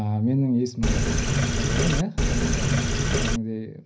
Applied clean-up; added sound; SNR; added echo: none; Sink (filling or washing); -5 dB; reverberation time 0.4 s.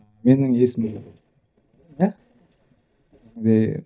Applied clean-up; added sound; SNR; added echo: neural mask model DeepFilterNet 3.